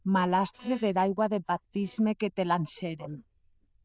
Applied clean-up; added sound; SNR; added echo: neural diffusion model UNIVERSE++.